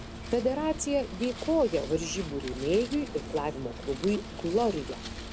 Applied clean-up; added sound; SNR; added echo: none; Wind; 10 dB; none.